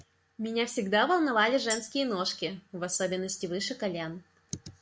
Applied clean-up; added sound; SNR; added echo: none; Tambourine; 11 dB; none.